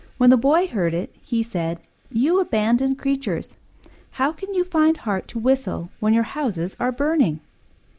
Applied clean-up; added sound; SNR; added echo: neural mask model Resemble Enhance denoiser.